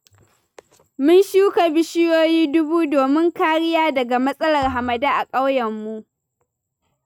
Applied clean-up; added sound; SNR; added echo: neural mask model RNNoise.